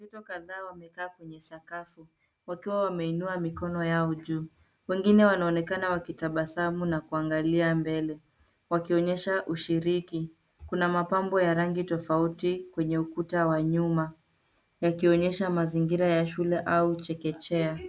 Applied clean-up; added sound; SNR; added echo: none; none; none; none.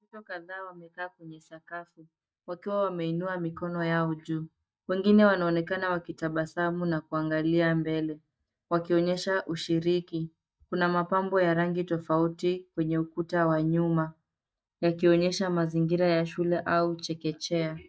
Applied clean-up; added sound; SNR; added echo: neural mask model DeepFilterNet 3.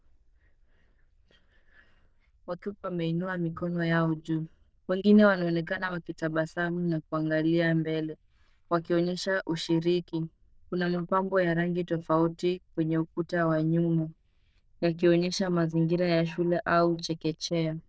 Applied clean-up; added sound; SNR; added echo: neural diffusion model UNIVERSE++.